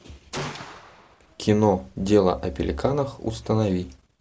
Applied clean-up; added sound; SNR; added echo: none; Gunshot, gunfire; 15 dB; none.